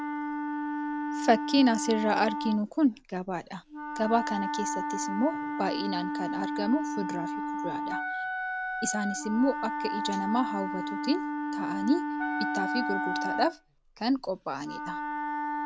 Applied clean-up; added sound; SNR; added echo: none; Wind instrument, woodwind instrument + Wind instrument, woodwind instrument; 2 dB; none.